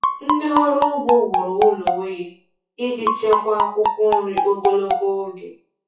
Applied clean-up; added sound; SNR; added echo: classical method WPE with log-MMSE.